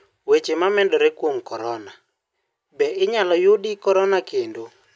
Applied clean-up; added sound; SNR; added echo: none; none; none; none.